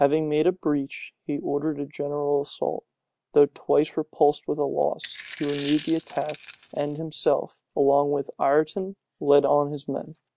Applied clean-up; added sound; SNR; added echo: none; Coin (dropping); 7 dB; none.